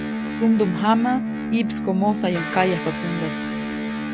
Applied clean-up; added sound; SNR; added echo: none; Electric guitar; 4 dB; none.